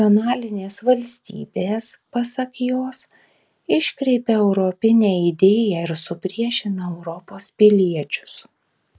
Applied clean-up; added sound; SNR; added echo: none; none; none; none.